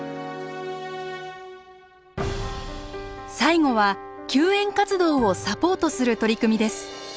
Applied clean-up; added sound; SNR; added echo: none; none; none; none.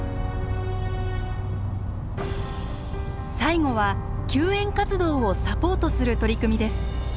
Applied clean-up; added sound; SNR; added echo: none; Insect; -1 dB; none.